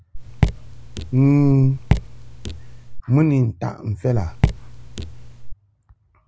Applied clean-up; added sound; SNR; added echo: none; Raindrop / Drip; 3 dB; none.